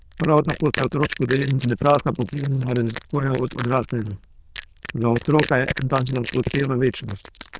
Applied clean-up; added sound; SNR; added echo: neural diffusion model UNIVERSE++.